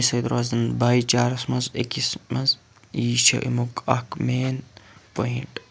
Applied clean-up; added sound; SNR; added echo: none; none; none; none.